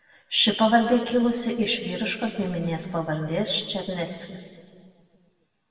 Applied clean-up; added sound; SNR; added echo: none; none; none; reverberation time 2.1 s.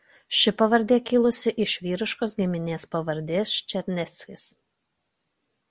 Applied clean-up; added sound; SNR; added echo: none; none; none; none.